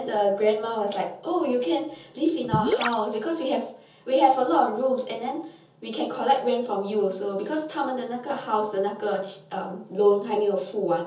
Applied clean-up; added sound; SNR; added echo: none; Gurgling / Liquid; 2 dB; reverberation time 0.5 s.